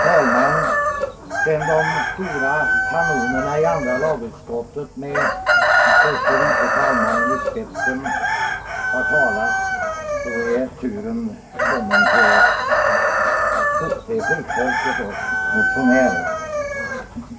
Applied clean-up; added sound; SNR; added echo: none; Chicken, rooster; -5 dB; reverberation time 0.2 s.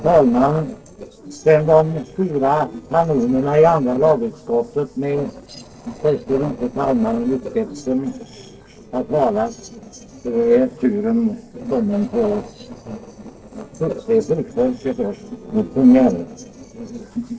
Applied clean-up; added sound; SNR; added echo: neural separator model SepFormer DNS4.